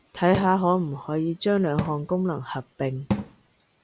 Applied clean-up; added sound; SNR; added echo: none; Cupboard open or close / Drawer open or close; 10 dB; none.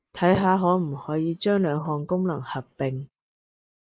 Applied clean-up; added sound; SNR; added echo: neural mask model Resemble Enhance denoiser.